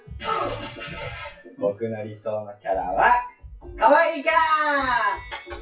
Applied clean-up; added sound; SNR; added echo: classical method WPE with log-MMSE.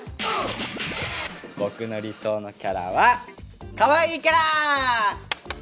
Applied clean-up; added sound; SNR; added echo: none; none; none; none.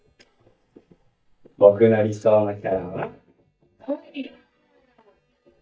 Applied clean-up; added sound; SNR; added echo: neural mask model DeepFilterNet 3.